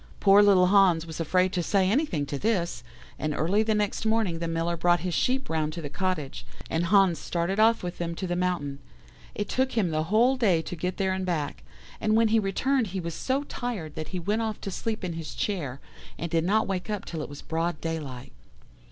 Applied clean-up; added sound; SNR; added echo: none; none; none; none.